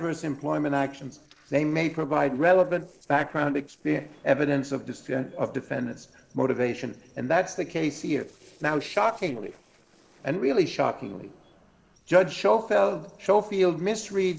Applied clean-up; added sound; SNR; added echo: neural separator model SepFormer DNS4.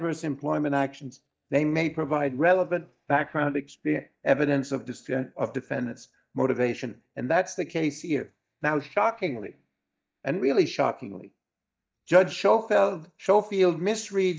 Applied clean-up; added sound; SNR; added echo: neural mask model DeepFilterNet 3.